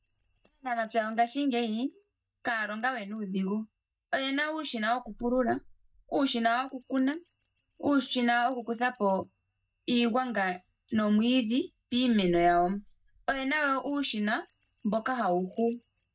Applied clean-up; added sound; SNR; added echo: neural mask model DeepFilterNet 3.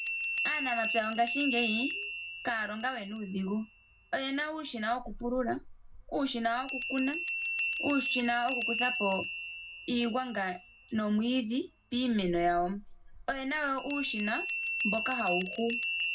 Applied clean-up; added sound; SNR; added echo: none; Bell; -1 dB; reverberation time 0.2 s.